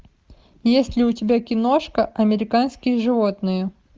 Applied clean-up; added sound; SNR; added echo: none; none; none; none.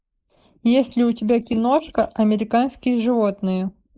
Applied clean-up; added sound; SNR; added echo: neural mask model Resemble Enhance denoiser.